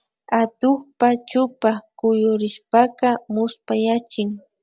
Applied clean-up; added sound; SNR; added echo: none; none; none; none.